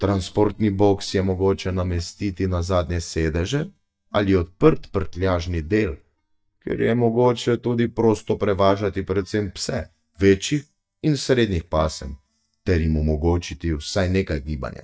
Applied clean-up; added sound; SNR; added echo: neural mask model DeepFilterNet 3.